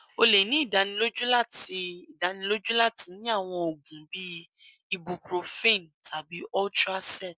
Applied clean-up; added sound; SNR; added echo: none; none; none; none.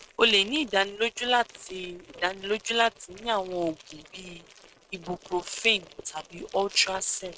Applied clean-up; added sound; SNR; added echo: neural mask model RNNoise.